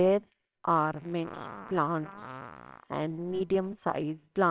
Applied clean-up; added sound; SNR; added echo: neural separator model SepFormer WHAMR!.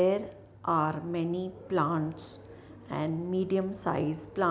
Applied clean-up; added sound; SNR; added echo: none; none; none; none.